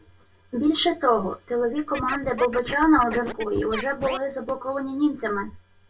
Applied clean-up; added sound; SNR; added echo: none; Scratching (performance technique); 10 dB; reverberation time 0.2 s.